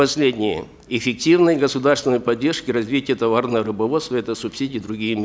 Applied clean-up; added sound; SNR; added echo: none; none; none; none.